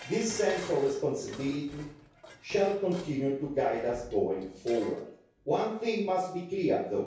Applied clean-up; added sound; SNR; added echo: none; Dishes, pots, and pans; 18 dB; reverberation time 0.6 s.